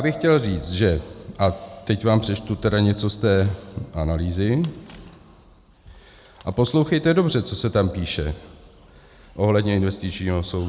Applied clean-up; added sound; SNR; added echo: none; none; none; none.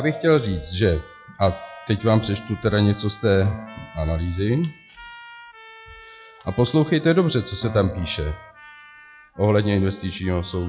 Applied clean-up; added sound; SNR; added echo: classical method log-MMSE.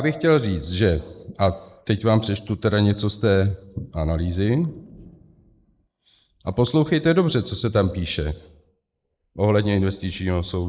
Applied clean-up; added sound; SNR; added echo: neural mask model Resemble Enhance denoiser.